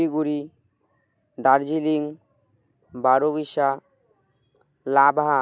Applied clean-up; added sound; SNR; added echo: none; none; none; none.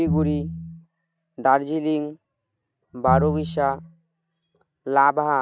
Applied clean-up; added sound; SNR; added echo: neural mask model RNNoise.